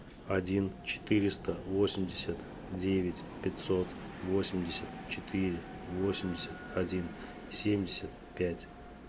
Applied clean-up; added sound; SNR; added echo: none; Train; 15 dB; none.